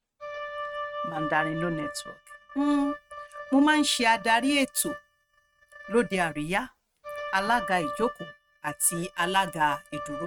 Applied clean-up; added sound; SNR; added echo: neural mask model RNNoise.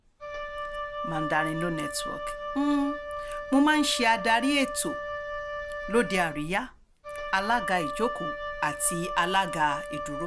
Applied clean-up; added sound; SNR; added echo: none; Wind instrument, woodwind instrument; 6 dB; none.